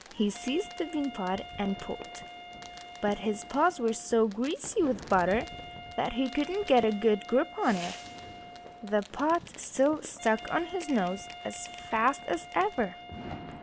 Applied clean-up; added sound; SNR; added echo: none; Wind instrument, woodwind instrument + Fireworks; 14 dB; none.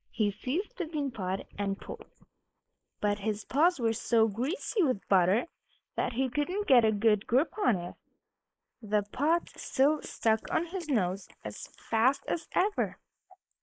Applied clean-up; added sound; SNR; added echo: neural mask model Resemble Enhance denoiser.